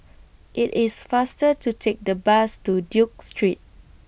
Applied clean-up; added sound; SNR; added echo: none; none; none; none.